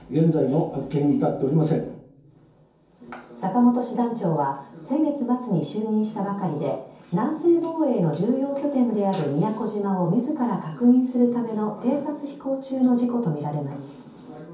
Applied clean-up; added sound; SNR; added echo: none; none; none; reverberation time 0.6 s.